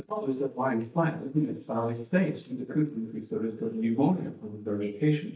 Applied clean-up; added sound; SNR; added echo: neural mask model DeepFilterNet 3.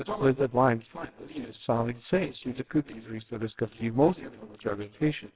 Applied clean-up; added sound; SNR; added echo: neural separator model SepFormer WHAMR!.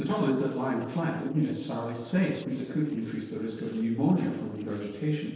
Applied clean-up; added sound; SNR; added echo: neural separator model SepFormer DNS4.